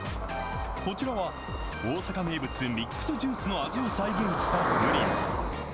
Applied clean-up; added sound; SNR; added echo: none; Cricket; 1 dB; none.